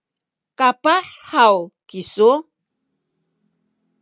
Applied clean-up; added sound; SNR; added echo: none; none; none; none.